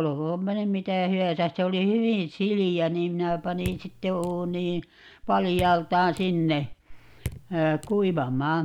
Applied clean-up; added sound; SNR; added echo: none; Raindrop / Drip; 15 dB; none.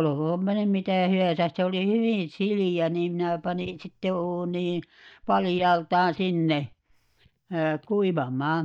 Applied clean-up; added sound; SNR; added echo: neural mask model DeepFilterNet 3.